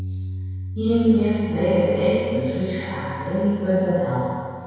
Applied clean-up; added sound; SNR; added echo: none; Bass guitar; 11 dB; reverberation time 2.0 s.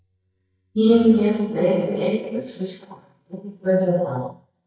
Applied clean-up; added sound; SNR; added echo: neural mask model DeepFilterNet 3.